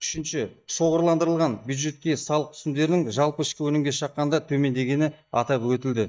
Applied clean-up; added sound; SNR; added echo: neural mask model DeepFilterNet 3.